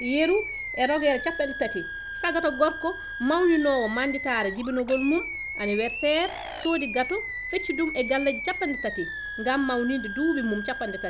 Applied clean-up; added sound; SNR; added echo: none; Animal; 7 dB; none.